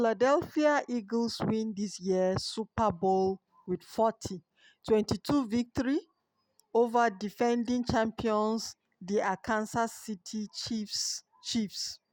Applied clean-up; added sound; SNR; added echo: none; none; none; none.